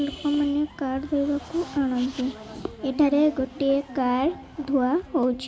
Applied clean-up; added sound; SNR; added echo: none; none; none; none.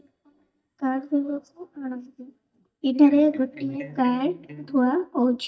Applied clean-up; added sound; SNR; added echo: neural mask model DeepFilterNet 3.